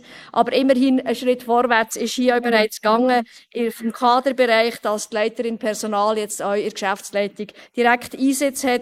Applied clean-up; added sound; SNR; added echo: neural mask model Resemble Enhance denoiser.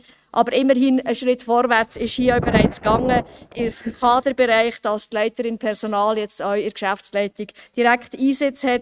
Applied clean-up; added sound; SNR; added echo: neural mask model RNNoise.